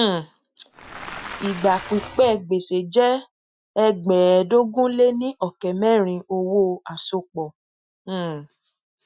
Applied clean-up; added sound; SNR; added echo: classical method Wiener filter.